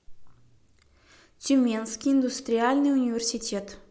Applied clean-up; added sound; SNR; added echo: none; none; none; none.